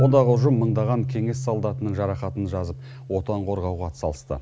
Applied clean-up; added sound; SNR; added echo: none; Marimba, xylophone; 3 dB; none.